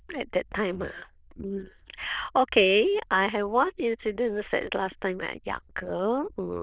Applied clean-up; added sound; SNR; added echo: neural diffusion model UNIVERSE++.